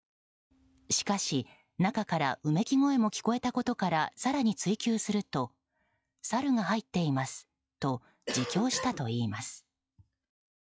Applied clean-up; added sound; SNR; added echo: classical method log-MMSE.